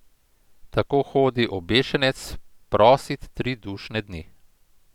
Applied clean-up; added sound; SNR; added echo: none; none; none; none.